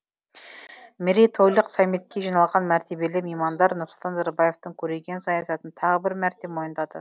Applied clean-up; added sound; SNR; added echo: none; none; none; none.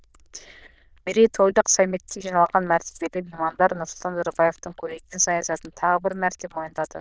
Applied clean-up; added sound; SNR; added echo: neural diffusion model UNIVERSE++.